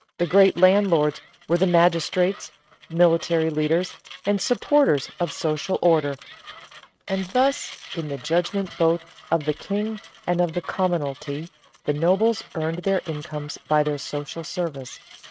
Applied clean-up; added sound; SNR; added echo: neural mask model RNNoise.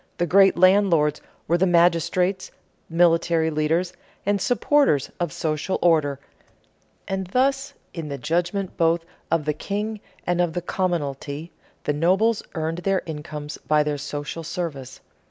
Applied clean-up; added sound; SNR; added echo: none; none; none; none.